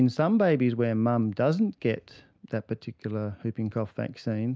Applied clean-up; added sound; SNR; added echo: none; none; none; none.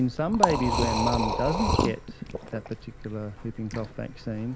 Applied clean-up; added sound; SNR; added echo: none; Liquid; 0 dB; none.